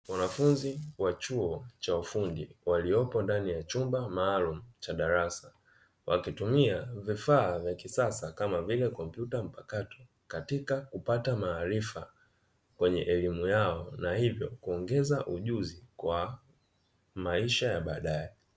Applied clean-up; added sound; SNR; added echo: none; none; none; none.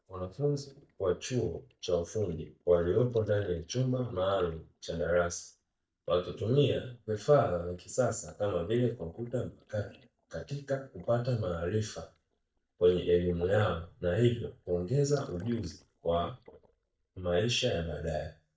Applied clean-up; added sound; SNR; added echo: neural mask model DeepFilterNet 3.